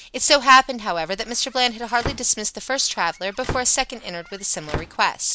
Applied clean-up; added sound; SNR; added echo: none; Squeak / Slam / Wood; 13 dB; none.